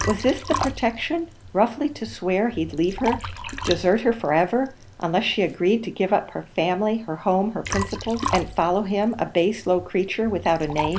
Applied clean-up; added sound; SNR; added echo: none; Liquid; 10 dB; none.